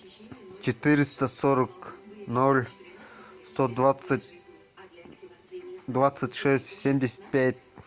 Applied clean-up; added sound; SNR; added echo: none; none; none; none.